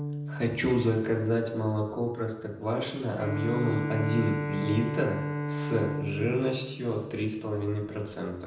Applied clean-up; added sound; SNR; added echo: none; Bowed string instrument; 5 dB; reverberation time 0.8 s.